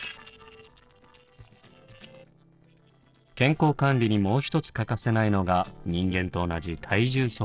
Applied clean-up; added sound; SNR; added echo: neural separator model SepFormer DNS4.